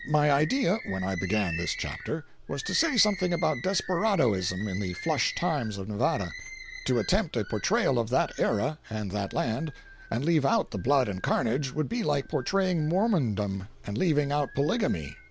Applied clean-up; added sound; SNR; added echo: none; Bird; 15 dB; none.